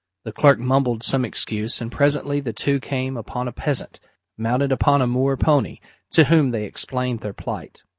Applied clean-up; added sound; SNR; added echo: none; none; none; none.